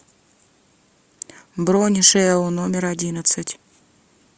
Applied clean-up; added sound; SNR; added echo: none; none; none; none.